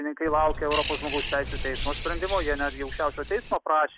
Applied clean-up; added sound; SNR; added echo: none; Bird; 3 dB; none.